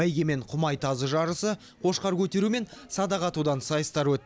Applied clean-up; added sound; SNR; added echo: none; none; none; none.